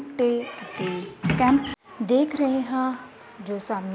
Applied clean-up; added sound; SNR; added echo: none; none; none; none.